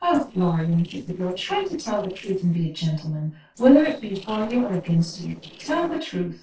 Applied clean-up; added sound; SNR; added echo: neural separator model SepFormer DNS4.